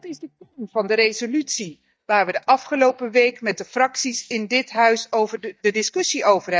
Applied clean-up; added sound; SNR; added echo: neural mask model DeepFilterNet 3.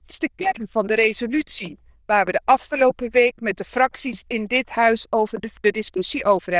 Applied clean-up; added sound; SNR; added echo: neural diffusion model UNIVERSE++.